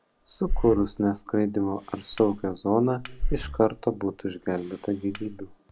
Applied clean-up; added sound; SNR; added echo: none; Breathing + Cutlery, silverware; 6 dB; none.